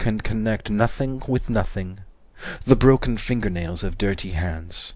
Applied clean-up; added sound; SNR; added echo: none; none; none; none.